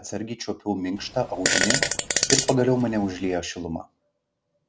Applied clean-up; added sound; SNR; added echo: none; Fart; -1 dB; none.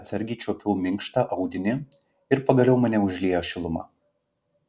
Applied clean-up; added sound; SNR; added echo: none; none; none; none.